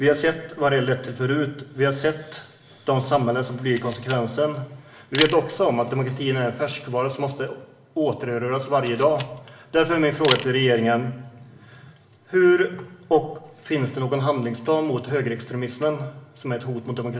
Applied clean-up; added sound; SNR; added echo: none; Camera; 9 dB; reverberation time 0.8 s.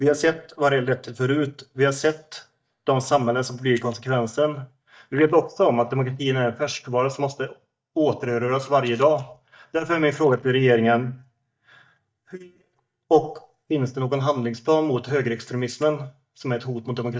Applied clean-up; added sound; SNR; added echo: neural mask model DeepFilterNet 3.